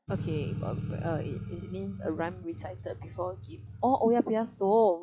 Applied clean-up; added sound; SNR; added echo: classical method log-MMSE.